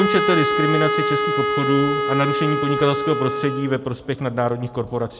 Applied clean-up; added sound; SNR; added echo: none; Wind instrument, woodwind instrument; 1 dB; none.